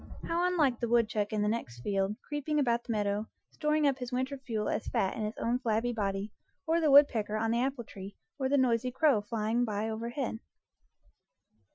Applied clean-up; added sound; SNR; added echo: classical method Wiener filter.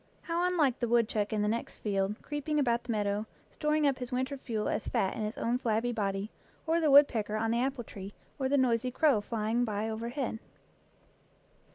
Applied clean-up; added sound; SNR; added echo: none; none; none; none.